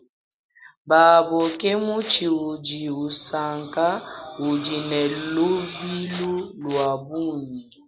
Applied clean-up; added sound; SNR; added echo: none; Respiratory sounds; 10 dB; none.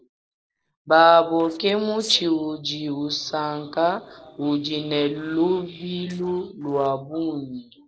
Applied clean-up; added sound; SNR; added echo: neural separator model SepFormer DNS4.